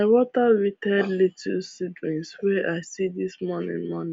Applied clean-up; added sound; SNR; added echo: none; none; none; none.